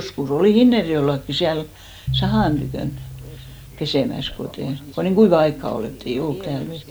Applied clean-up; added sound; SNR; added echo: none; Piano; 10 dB; none.